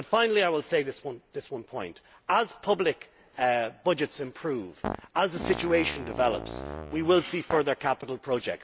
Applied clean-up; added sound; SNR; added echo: none; Fart; 9 dB; none.